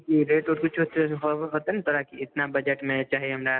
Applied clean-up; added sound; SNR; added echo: none; none; none; none.